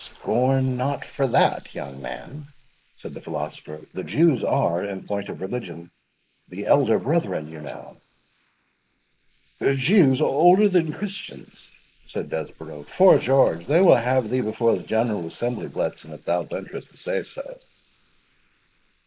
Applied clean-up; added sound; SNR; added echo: neural mask model Resemble Enhance denoiser.